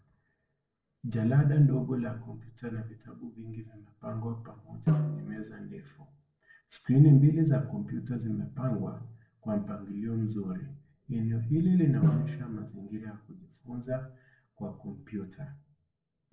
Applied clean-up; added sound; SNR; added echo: neural separator model SepFormer DNS4.